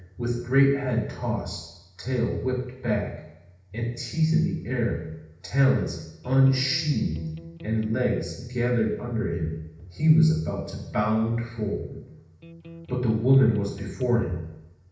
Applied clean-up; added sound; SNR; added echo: none; Electric guitar; 16 dB; reverberation time 0.8 s.